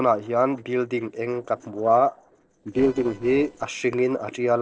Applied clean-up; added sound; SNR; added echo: neural separator model SepFormer DNS4.